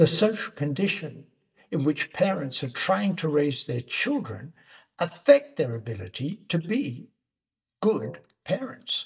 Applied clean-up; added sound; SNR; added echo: neural mask model DeepFilterNet 3.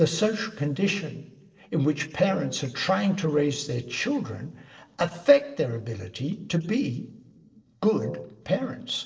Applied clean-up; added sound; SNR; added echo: neural separator model SepFormer DNS4.